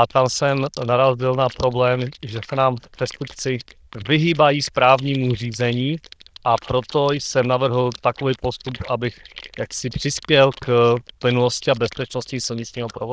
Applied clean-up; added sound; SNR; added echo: neural diffusion model UNIVERSE++.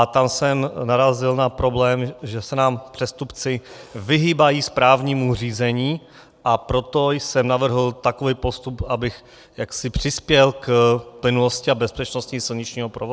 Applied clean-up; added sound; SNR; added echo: none; none; none; none.